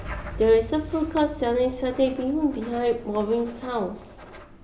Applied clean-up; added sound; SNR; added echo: none; Writing + Boom; 14 dB; none.